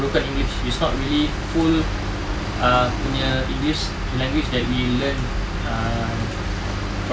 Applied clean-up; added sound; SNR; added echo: none; Accelerating, revving, vroom; 11 dB; none.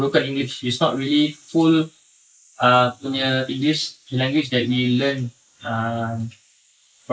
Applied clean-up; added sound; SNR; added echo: neural mask model Resemble Enhance denoiser.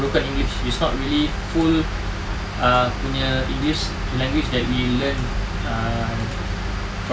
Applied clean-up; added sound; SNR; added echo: none; none; none; none.